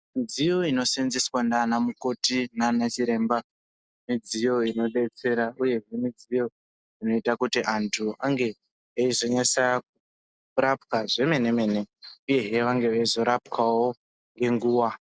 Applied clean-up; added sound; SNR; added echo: none; none; none; none.